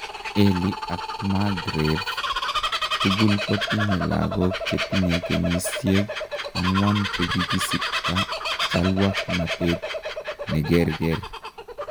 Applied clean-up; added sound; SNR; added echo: none; Bird vocalization, bird call, bird song; 3 dB; none.